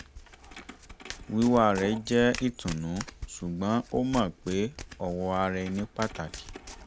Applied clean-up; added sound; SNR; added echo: none; Domestic sounds, home sounds + Keys jangling; 14 dB; none.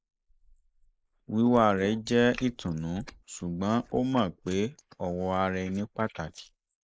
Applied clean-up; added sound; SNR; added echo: neural mask model Resemble Enhance denoiser.